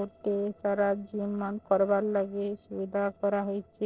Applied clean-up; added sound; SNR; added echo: neural separator model SepFormer DNS4.